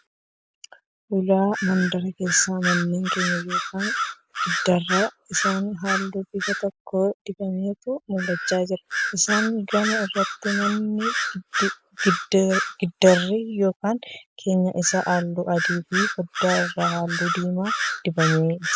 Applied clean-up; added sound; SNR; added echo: neural mask model Resemble Enhance denoiser.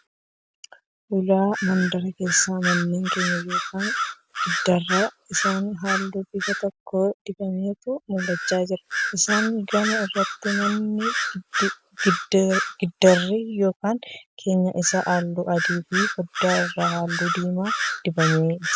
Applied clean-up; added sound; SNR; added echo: none; Bird vocalization, bird call, bird song; 4 dB; none.